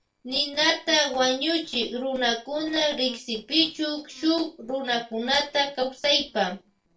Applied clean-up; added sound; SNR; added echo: neural separator model SepFormer DNS4.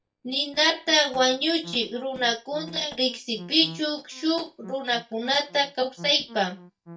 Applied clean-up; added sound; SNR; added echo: neural mask model DeepFilterNet 3.